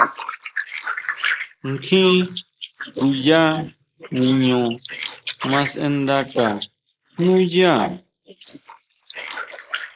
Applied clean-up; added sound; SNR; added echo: neural mask model Resemble Enhance denoiser.